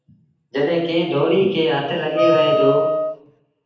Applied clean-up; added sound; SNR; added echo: none; Wind instrument, woodwind instrument; -1 dB; reverberation time 0.8 s.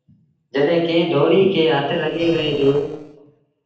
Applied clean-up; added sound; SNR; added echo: neural separator model SepFormer DNS4.